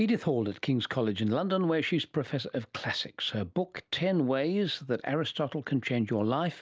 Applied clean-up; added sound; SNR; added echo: none; none; none; none.